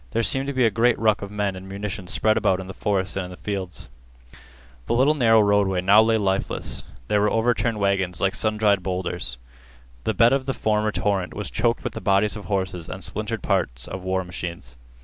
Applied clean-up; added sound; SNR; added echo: none; none; none; none.